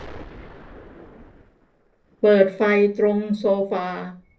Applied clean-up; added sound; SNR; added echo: neural separator model SepFormer DNS4.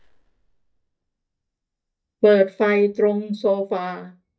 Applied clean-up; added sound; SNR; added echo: neural mask model DeepFilterNet 3.